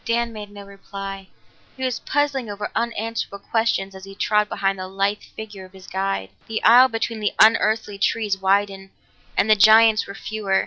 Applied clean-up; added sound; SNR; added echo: none; none; none; none.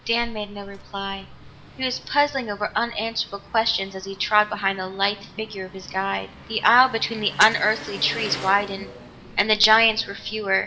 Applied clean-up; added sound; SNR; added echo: none; Engine; 17 dB; reverberation time 0.6 s.